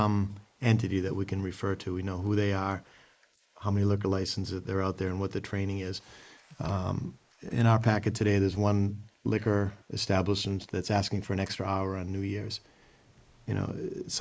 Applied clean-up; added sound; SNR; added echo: neural mask model Resemble Enhance denoiser.